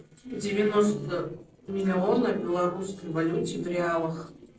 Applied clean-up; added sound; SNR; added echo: neural separator model SepFormer DNS4.